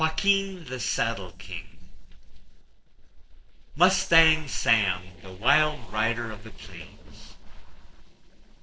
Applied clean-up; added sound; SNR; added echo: neural separator model SepFormer DNS4.